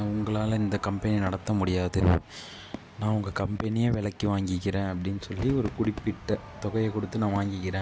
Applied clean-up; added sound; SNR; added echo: none; Crowd / Fireworks; 17 dB; none.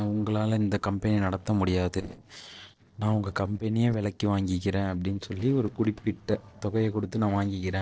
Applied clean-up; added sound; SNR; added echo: neural separator model SepFormer DNS4.